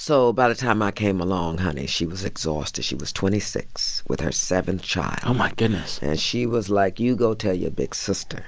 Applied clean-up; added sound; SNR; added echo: none; none; none; none.